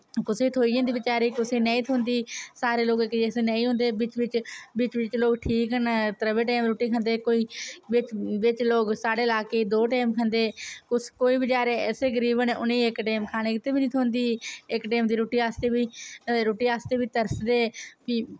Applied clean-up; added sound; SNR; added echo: none; none; none; none.